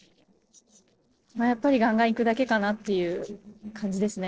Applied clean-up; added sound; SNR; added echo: neural separator model SepFormer DNS4.